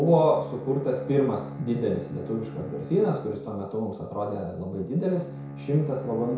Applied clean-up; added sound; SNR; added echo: none; Bowed string instrument; 13 dB; reverberation time 0.6 s.